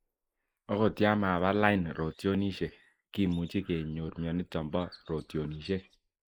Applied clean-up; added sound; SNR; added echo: neural mask model Resemble Enhance denoiser.